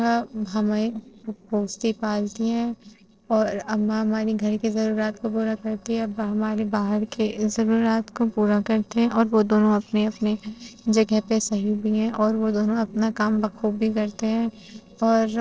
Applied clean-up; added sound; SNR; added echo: neural separator model SepFormer DNS4.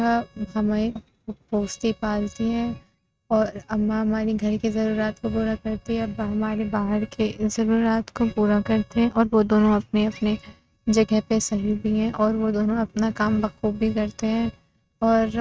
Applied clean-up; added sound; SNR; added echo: neural mask model RNNoise.